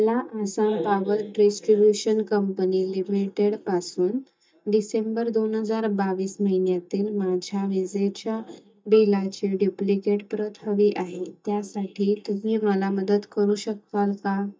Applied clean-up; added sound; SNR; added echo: neural mask model DeepFilterNet 3.